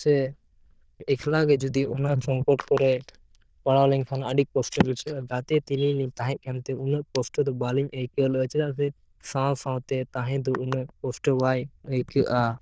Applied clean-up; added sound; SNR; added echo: neural diffusion model UNIVERSE++.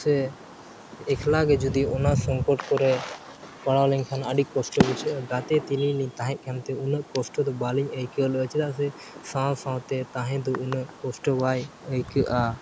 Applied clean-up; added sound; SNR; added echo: none; Fireworks; 12 dB; none.